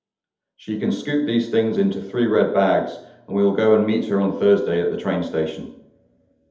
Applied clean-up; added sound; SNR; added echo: none; none; none; reverberation time 0.7 s.